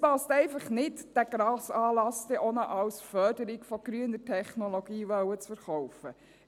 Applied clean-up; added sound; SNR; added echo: none; none; none; none.